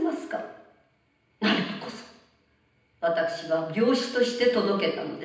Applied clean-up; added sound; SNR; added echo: none; none; none; reverberation time 0.9 s.